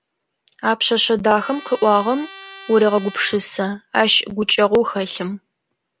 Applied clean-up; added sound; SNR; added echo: none; Trumpet; 19 dB; none.